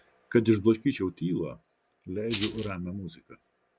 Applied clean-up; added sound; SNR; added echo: none; Rattle (instrument); 3 dB; none.